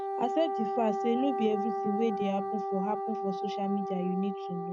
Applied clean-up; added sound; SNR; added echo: neural mask model RNNoise.